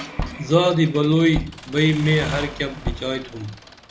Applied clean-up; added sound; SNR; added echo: none; Accelerating, revving, vroom / Mechanisms + Tap / Bass drum; 11 dB; none.